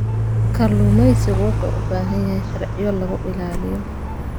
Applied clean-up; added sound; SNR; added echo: none; Car; -3 dB; none.